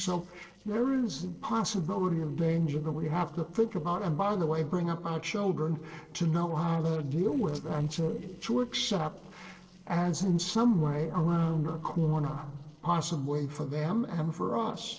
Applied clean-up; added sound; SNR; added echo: neural separator model SepFormer DNS4.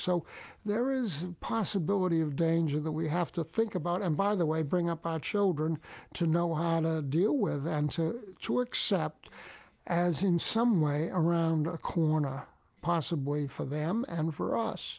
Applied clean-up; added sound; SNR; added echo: none; none; none; none.